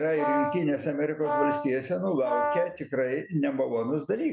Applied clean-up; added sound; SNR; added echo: none; Brass instrument; 3 dB; none.